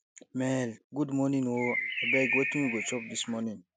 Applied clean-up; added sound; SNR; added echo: none; Bird; 1 dB; none.